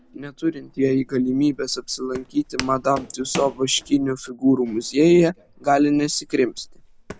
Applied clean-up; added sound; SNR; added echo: none; Walk, footsteps; 18 dB; none.